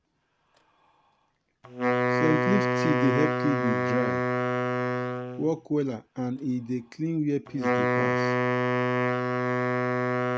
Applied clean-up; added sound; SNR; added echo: none; Wind instrument, woodwind instrument; -4 dB; none.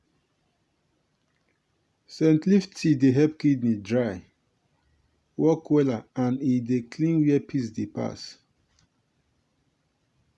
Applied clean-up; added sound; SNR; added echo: none; none; none; none.